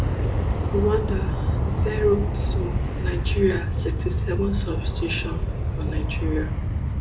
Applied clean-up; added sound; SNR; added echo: none; Aircraft; -4 dB; reverberation time 0.5 s.